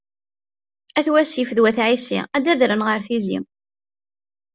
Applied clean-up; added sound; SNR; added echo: none; none; none; none.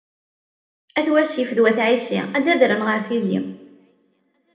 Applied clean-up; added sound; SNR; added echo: none; none; none; reverberation time 0.8 s.